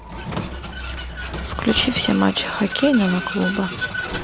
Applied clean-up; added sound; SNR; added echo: none; Vehicle; 7 dB; none.